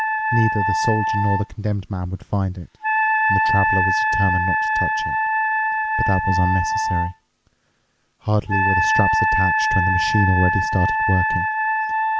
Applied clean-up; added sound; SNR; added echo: none; Wind instrument, woodwind instrument; -3 dB; none.